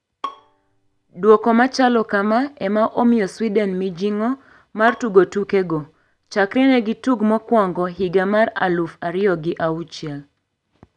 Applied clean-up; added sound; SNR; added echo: none; Bowed string instrument; 20 dB; none.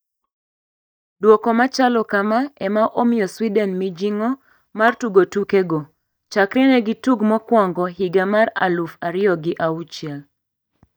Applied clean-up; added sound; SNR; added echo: neural mask model DeepFilterNet 3.